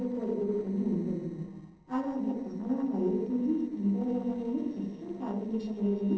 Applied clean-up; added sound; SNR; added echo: neural separator model SepFormer DNS4.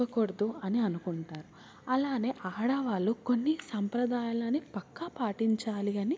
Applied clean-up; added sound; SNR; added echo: none; none; none; none.